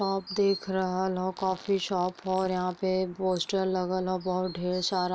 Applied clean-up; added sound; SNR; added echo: none; Chirp, tweet + Fart; 19 dB; none.